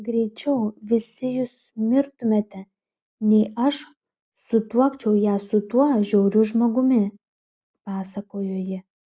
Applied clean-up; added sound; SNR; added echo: none; none; none; none.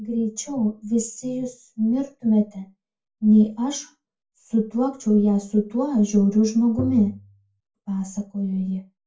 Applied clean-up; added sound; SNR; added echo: none; Tap; 11 dB; reverberation time 0.2 s.